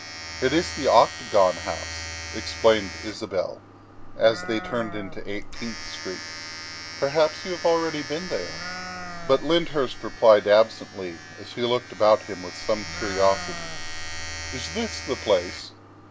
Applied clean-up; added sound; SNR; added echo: none; Livestock, farm animals, working animals + Domestic sounds, home sounds; 10 dB; none.